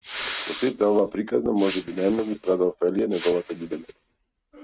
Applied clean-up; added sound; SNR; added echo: neural mask model RNNoise.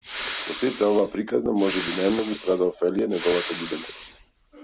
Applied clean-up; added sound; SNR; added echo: none; Respiratory sounds; 11 dB; none.